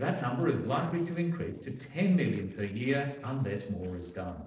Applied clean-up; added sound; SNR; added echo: neural separator model SepFormer DNS4.